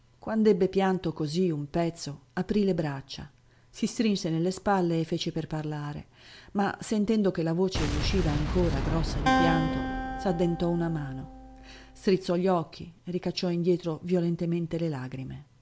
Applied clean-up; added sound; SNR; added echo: none; Acoustic guitar + Boom; 2 dB; none.